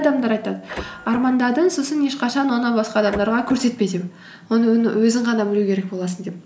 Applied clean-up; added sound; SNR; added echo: none; Printer; 15 dB; none.